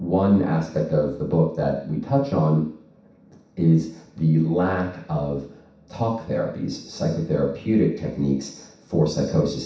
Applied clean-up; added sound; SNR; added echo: none; none; none; reverberation time 0.7 s.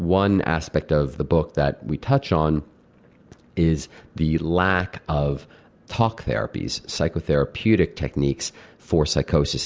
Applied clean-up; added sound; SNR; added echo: none; none; none; none.